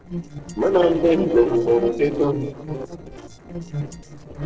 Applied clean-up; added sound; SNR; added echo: neural separator model SepFormer DNS4.